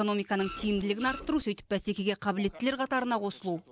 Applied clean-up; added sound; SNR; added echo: none; Printer; 13 dB; none.